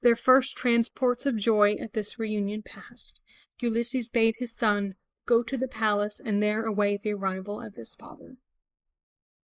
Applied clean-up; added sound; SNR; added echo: neural mask model Resemble Enhance denoiser.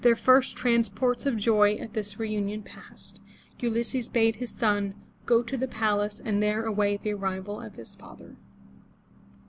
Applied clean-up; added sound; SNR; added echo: none; none; none; none.